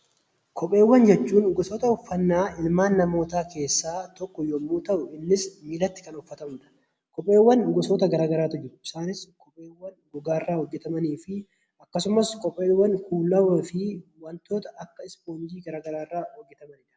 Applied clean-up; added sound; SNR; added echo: none; none; none; none.